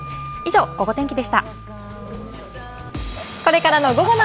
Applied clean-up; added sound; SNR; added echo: none; Wind instrument, woodwind instrument; 18 dB; none.